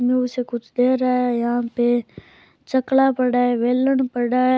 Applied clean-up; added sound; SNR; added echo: none; none; none; none.